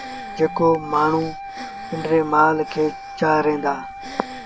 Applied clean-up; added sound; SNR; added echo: none; Wind instrument, woodwind instrument + Breathing; 12 dB; none.